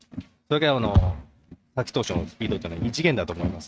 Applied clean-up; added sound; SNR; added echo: neural mask model RNNoise.